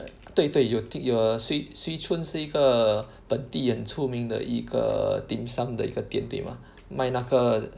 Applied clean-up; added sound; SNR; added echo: none; none; none; none.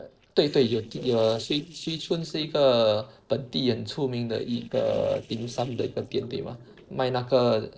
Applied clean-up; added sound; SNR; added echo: neural separator model SepFormer DNS4.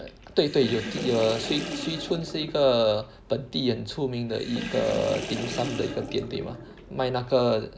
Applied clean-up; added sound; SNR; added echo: none; Sink (filling or washing) / Water; 10 dB; none.